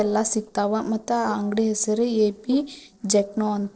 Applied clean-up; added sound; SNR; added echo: neural separator model SepFormer DNS4.